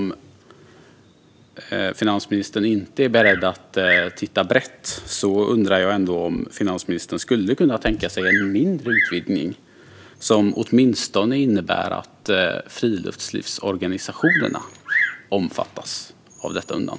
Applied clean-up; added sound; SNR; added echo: none; Bird vocalization, bird call, bird song; 8 dB; none.